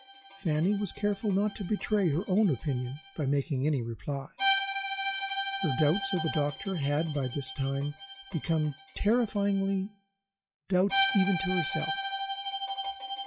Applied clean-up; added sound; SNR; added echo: classical method log-MMSE.